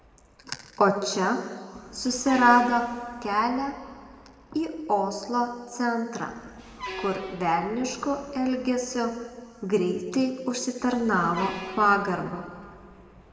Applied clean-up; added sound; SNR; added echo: none; Truck; 17 dB; reverberation time 1.9 s.